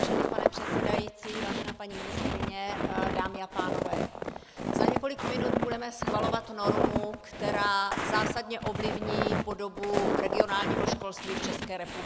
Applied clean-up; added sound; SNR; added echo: none; Walk, footsteps; -4 dB; none.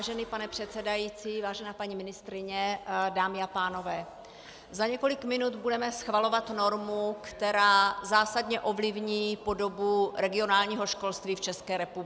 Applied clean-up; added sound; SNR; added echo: none; none; none; none.